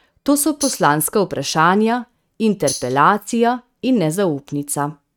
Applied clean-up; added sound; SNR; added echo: neural mask model RNNoise.